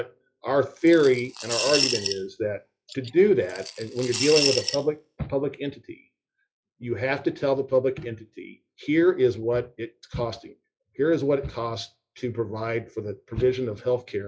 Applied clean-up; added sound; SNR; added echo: classical method log-MMSE.